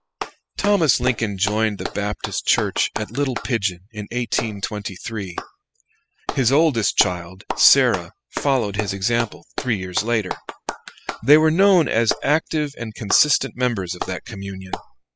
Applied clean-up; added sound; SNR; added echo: classical method spectral subtraction.